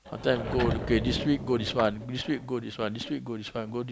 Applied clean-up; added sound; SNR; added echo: none; Sliding door / Wood; 5 dB; none.